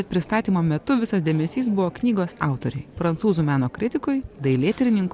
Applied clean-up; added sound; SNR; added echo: none; none; none; none.